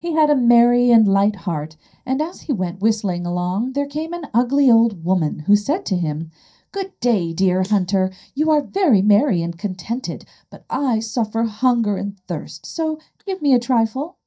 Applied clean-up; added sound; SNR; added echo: neural mask model DeepFilterNet 3.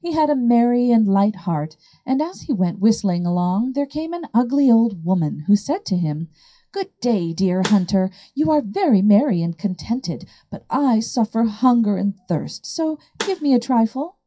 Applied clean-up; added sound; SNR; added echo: classical method WPE with log-MMSE.